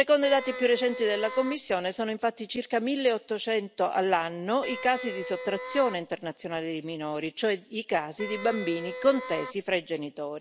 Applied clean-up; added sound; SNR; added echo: none; Wind instrument, woodwind instrument; 10 dB; none.